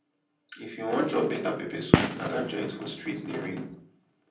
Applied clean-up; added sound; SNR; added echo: none; Gunshot, gunfire; -2 dB; reverberation time 0.6 s.